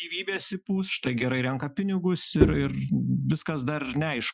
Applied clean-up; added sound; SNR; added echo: classical method Wiener filter.